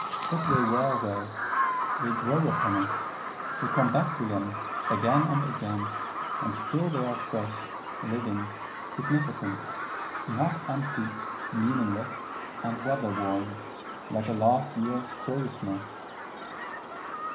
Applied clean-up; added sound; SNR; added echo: none; Bird vocalization, bird call, bird song; 2 dB; reverberation time 0.4 s.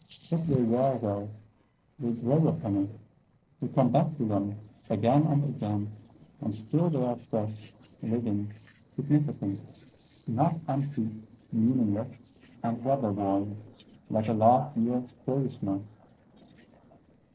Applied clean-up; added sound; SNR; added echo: neural separator model SepFormer DNS4.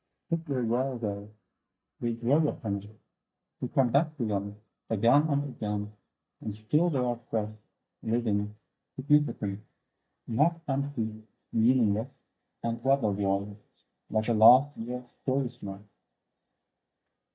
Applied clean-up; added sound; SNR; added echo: neural mask model DeepFilterNet 3.